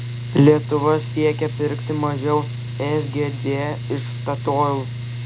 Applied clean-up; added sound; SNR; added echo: none; Mechanical fan; 6 dB; none.